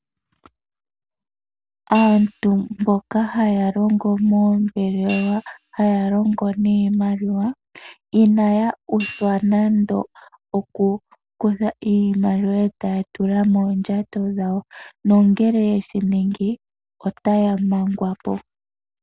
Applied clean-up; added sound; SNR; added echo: none; Hi-hat; 19 dB; none.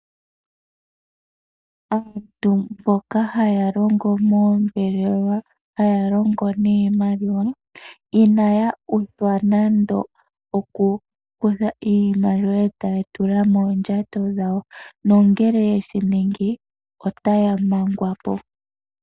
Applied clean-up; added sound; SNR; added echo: neural mask model DeepFilterNet 3.